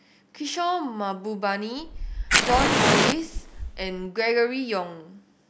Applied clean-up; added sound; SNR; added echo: none; Fire; -4 dB; none.